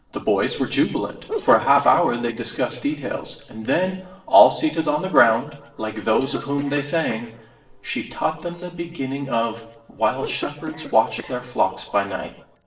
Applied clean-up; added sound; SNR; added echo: neural separator model SepFormer DNS4.